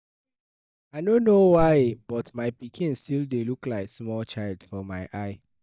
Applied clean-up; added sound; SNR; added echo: neural mask model DeepFilterNet 3.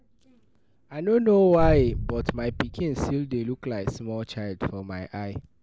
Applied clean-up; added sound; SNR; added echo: none; Boom; 8 dB; none.